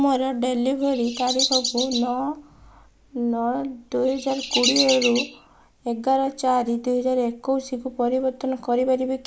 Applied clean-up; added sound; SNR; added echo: neural mask model Resemble Enhance denoiser.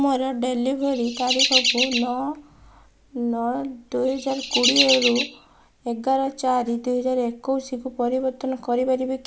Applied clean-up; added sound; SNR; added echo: none; Chirp, tweet; 1 dB; none.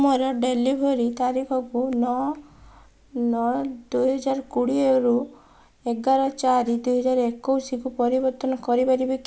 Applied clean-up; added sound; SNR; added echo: none; none; none; none.